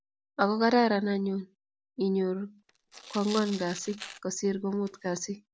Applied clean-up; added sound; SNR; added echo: none; Tearing; 17 dB; none.